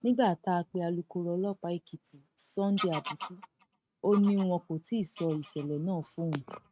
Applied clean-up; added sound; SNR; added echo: neural mask model RNNoise.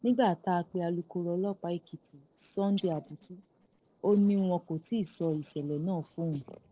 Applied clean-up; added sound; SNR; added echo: neural separator model SepFormer DNS4.